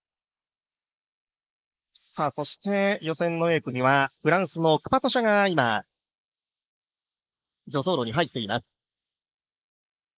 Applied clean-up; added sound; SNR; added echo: neural mask model Resemble Enhance denoiser.